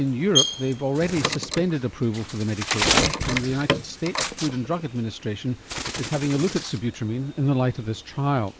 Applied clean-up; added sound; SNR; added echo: none; Bird; 3 dB; none.